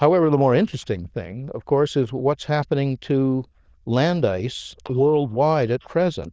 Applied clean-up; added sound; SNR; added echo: neural diffusion model UNIVERSE++.